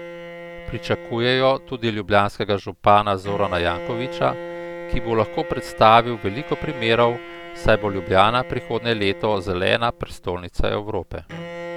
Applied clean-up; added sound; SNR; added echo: none; Bowed string instrument; 14 dB; none.